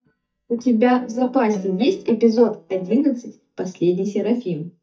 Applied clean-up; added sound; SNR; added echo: neural mask model DeepFilterNet 3.